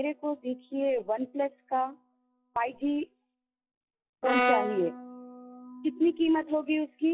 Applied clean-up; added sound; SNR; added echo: classical method log-MMSE.